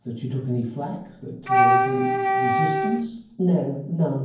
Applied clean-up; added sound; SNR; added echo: none; Wind instrument, woodwind instrument; -4 dB; reverberation time 0.9 s.